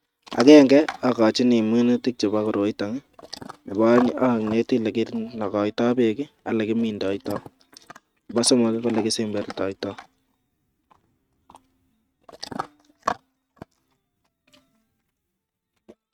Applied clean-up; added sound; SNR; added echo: neural mask model RNNoise.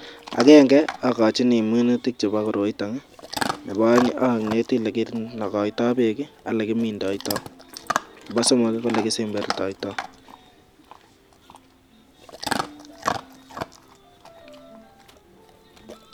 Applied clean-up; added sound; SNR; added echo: none; Chewing, mastication / Dog; 11 dB; none.